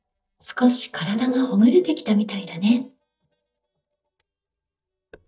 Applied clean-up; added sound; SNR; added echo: neural mask model DeepFilterNet 3.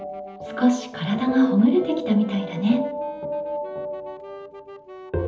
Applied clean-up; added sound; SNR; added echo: none; Wind instrument, woodwind instrument; 18 dB; reverberation time 1.2 s.